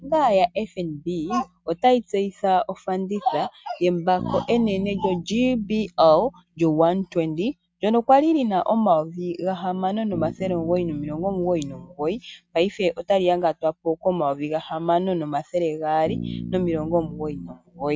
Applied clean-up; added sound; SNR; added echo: neural mask model RNNoise.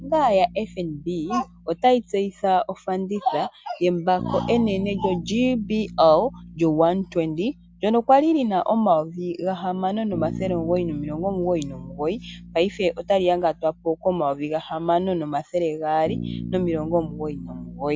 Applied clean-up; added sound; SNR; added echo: none; Bass guitar; 14 dB; none.